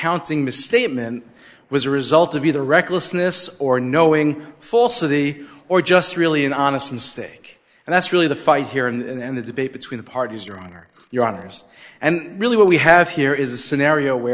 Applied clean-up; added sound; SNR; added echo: neural mask model Resemble Enhance denoiser.